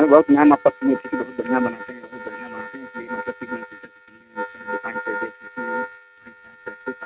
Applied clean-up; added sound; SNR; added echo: neural mask model RNNoise.